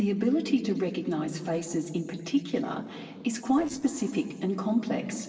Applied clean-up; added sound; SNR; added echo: neural separator model SepFormer DNS4.